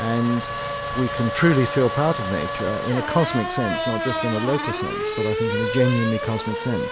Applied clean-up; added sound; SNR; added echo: none; Race car, auto racing / Accelerating, revving, vroom; 4 dB; none.